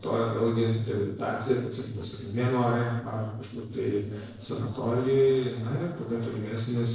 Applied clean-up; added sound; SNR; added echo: neural separator model SepFormer DNS4.